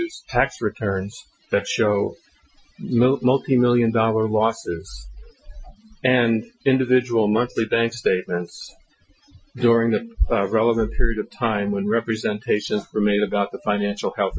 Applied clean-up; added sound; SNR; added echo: classical method Wiener filter.